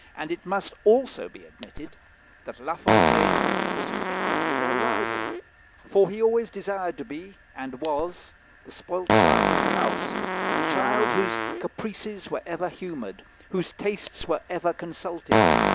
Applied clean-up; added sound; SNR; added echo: none; Fart; -2 dB; none.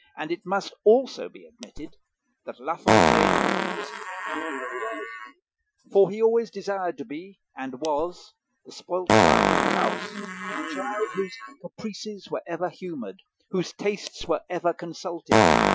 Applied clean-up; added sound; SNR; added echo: classical method Wiener filter.